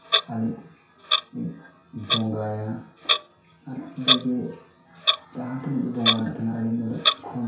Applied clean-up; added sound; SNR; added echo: none; Clock; -3 dB; reverberation time 0.6 s.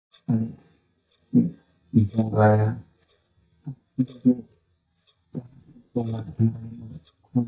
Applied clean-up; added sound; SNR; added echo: neural mask model DeepFilterNet 3.